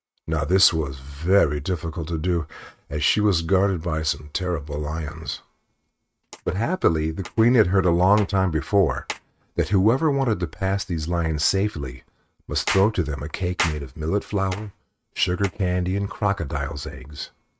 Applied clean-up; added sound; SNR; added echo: neural mask model RNNoise.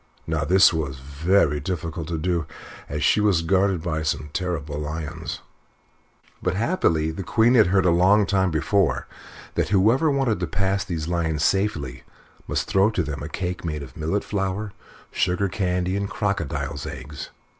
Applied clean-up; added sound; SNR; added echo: none; none; none; none.